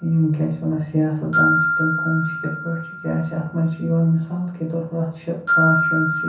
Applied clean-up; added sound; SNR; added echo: none; Glockenspiel; 2 dB; reverberation time 0.6 s.